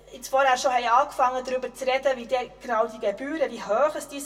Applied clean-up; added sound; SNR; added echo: none; none; none; reverberation time 0.1 s.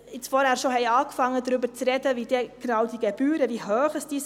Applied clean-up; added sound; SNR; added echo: none; none; none; none.